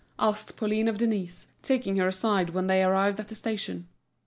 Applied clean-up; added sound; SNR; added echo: none; none; none; none.